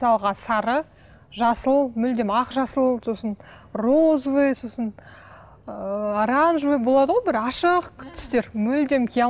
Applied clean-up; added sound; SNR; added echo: none; none; none; none.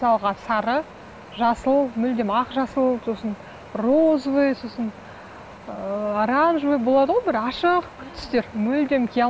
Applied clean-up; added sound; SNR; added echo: none; Wind; 20 dB; none.